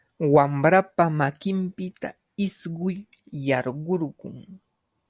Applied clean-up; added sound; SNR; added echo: none; none; none; none.